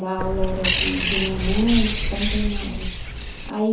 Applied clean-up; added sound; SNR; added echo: none; Bird; -1 dB; reverberation time 0.9 s.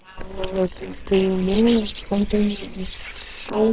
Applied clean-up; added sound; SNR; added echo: neural separator model SepFormer WHAMR!.